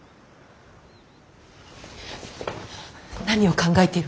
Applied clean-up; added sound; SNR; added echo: none; none; none; none.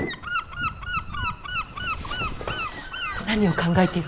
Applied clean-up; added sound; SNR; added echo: none; Motor vehicle (road) + Gull, seagull / Wind; 3 dB; none.